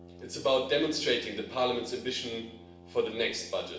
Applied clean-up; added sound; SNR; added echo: none; Brass instrument; 19 dB; reverberation time 0.6 s.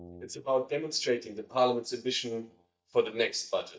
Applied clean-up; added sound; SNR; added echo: neural mask model DeepFilterNet 3.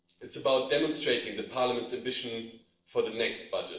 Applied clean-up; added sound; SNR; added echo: neural separator model SepFormer DNS4.